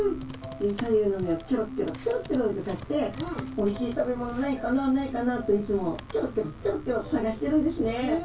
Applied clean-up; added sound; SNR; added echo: none; Computer keyboard; 15 dB; reverberation time 0.2 s.